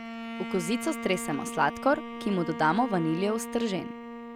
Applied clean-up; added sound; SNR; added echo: none; Bowed string instrument; 8 dB; none.